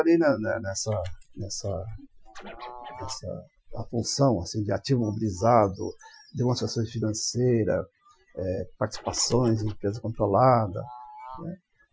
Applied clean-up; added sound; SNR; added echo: classical method Wiener filter.